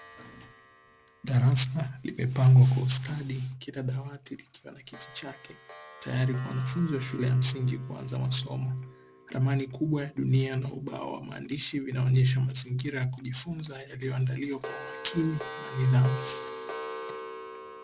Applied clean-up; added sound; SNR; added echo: none; Clock; 16 dB; none.